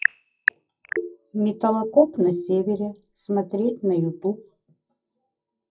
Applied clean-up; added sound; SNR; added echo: classical method WPE with log-MMSE.